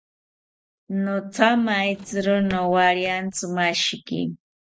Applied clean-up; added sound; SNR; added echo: neural separator model SepFormer DNS4.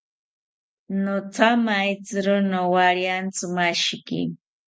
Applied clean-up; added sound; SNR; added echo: none; none; none; none.